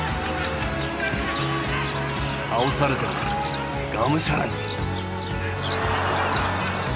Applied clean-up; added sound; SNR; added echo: none; Livestock, farm animals, working animals; 13 dB; none.